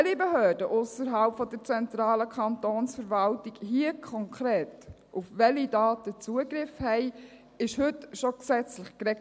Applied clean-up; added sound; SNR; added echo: none; none; none; none.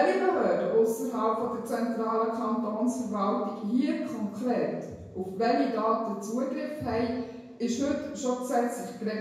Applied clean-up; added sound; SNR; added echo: none; none; none; reverberation time 1.0 s.